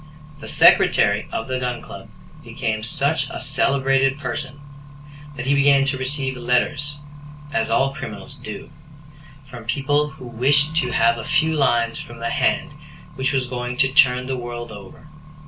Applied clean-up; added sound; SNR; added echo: none; Accelerating, revving, vroom; 14 dB; none.